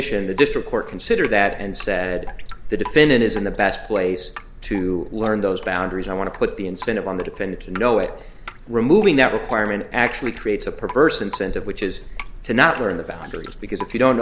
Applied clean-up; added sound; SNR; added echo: none; Drip; 19 dB; none.